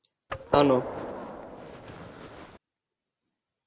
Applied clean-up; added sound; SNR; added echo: none; Gunshot, gunfire; 3 dB; none.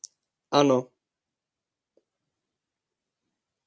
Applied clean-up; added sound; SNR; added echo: none; none; none; none.